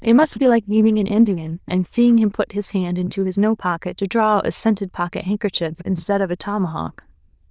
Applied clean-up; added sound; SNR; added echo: neural diffusion model UNIVERSE++.